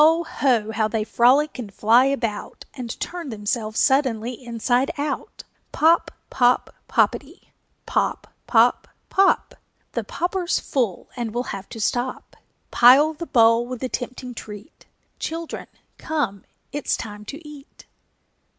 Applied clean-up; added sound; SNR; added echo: none; none; none; none.